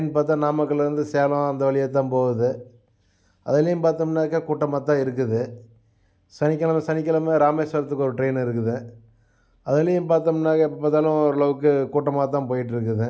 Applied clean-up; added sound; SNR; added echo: none; none; none; none.